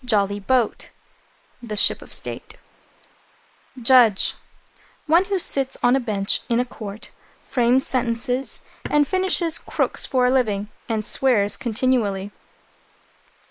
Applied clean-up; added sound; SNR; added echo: neural mask model Resemble Enhance denoiser.